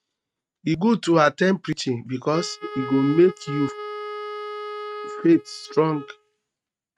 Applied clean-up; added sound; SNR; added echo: neural mask model RNNoise.